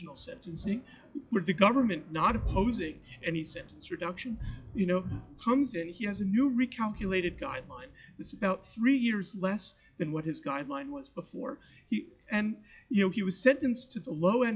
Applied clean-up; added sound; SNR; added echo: classical method log-MMSE.